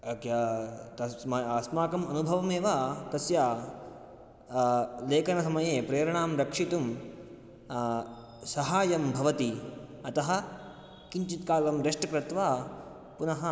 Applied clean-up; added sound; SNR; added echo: none; none; none; none.